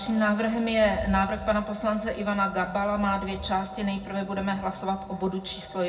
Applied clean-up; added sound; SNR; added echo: none; none; none; reverberation time 0.3 s.